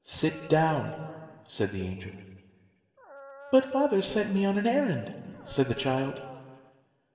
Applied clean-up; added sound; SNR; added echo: none; Dog; 18 dB; reverberation time 1.6 s.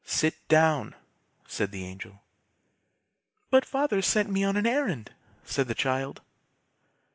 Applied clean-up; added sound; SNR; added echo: none; none; none; none.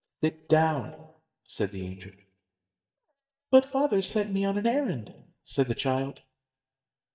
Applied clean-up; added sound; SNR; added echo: neural mask model DeepFilterNet 3.